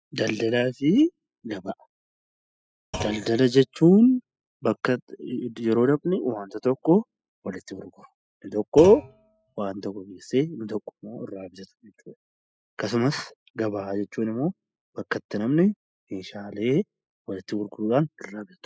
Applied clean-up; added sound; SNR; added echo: classical method spectral subtraction.